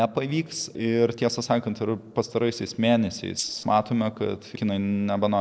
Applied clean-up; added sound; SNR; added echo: neural separator model SepFormer DNS4.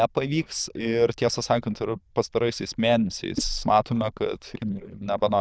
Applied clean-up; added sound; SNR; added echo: neural diffusion model UNIVERSE++.